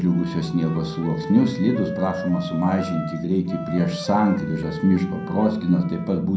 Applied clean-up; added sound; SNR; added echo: none; Wind instrument, woodwind instrument; 12 dB; reverberation time 0.5 s.